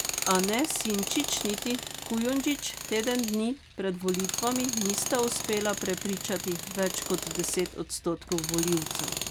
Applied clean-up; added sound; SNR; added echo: none; Tools; 5 dB; none.